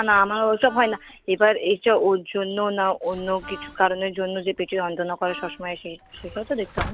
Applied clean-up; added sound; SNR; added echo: none; Sliding door + Wind instrument, woodwind instrument; 17 dB; none.